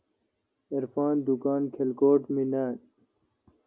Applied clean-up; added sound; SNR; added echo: none; none; none; none.